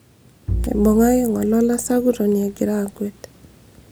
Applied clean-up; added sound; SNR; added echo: none; Bowed string instrument; 10 dB; none.